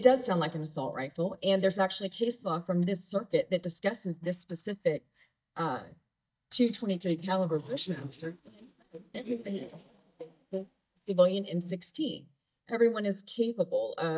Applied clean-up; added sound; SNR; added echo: neural mask model DeepFilterNet 3.